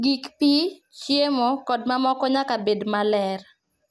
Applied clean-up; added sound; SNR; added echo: none; none; none; none.